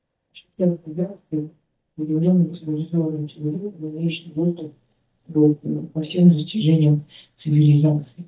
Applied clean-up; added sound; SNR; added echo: neural mask model DeepFilterNet 3.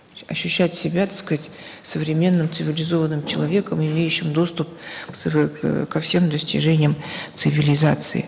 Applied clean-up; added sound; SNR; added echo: none; none; none; none.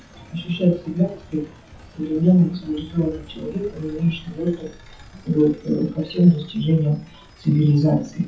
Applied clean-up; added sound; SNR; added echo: classical method WPE with log-MMSE.